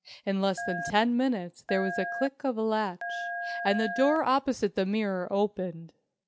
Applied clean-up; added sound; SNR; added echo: none; Telephone; 7 dB; none.